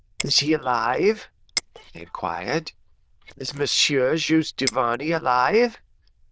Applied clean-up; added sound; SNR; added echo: neural diffusion model UNIVERSE++.